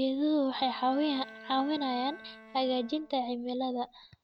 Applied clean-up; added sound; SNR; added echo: none; Bowed string instrument; 20 dB; none.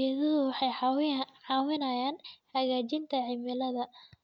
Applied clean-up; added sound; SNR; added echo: none; none; none; none.